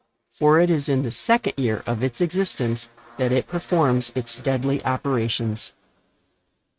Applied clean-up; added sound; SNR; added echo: neural mask model RNNoise.